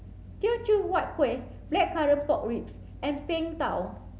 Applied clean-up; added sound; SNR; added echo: none; none; none; none.